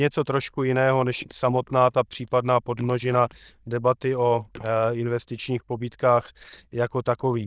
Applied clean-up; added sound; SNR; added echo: neural diffusion model UNIVERSE++.